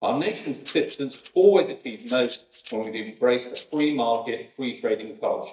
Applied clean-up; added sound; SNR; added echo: neural mask model DeepFilterNet 3.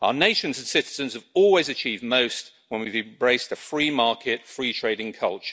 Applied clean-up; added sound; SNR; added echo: none; none; none; none.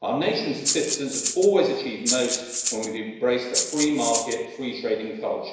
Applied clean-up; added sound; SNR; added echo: none; Rattle (instrument); 2 dB; reverberation time 1.0 s.